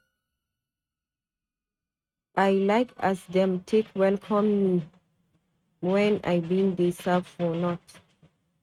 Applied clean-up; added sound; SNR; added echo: neural mask model RNNoise.